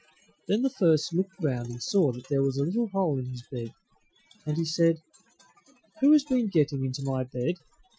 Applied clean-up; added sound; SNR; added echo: classical method Wiener filter.